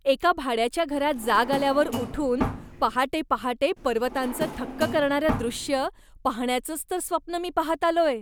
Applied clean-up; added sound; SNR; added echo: none; Drawer open or close; 8 dB; none.